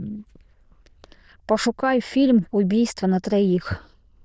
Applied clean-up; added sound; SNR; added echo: neural diffusion model UNIVERSE++.